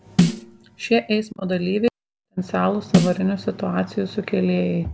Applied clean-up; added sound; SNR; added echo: none; Snare drum; 1 dB; none.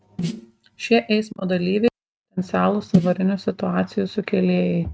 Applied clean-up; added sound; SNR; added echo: neural mask model RNNoise.